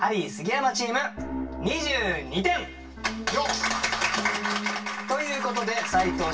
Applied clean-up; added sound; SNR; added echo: none; Piano; 9 dB; reverberation time 0.2 s.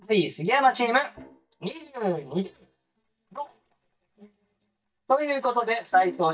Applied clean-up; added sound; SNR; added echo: neural mask model DeepFilterNet 3.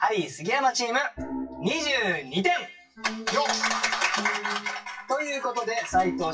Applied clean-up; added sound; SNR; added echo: classical method WPE with log-MMSE.